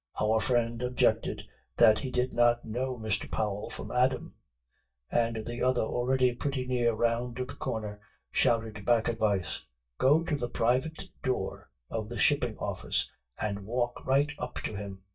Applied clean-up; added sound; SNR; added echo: neural mask model DeepFilterNet 3.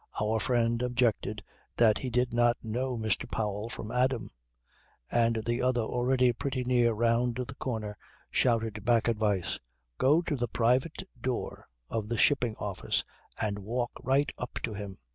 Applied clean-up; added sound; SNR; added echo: none; none; none; none.